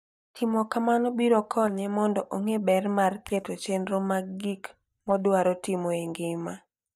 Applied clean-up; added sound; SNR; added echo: neural mask model DeepFilterNet 3.